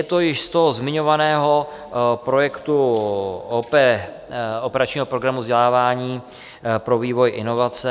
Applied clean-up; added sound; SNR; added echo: none; none; none; none.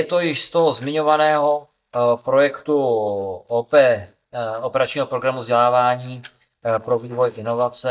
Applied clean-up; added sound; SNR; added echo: neural mask model DeepFilterNet 3.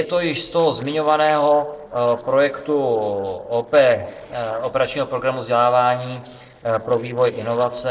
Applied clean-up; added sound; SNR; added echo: neural separator model SepFormer DNS4.